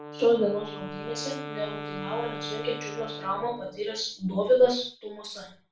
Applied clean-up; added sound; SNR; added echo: none; Wind instrument, woodwind instrument; 11 dB; reverberation time 0.4 s.